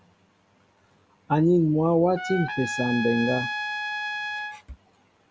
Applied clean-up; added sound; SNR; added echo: none; Trumpet; 6 dB; none.